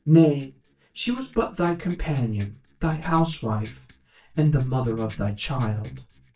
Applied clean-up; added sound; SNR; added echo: neural mask model DeepFilterNet 3.